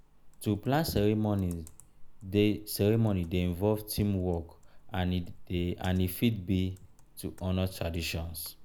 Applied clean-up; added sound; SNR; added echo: none; Computer keyboard; 19 dB; none.